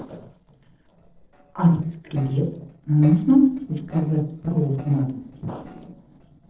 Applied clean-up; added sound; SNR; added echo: neural separator model SepFormer DNS4.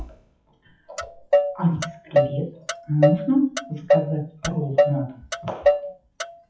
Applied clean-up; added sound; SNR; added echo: classical method WPE with log-MMSE.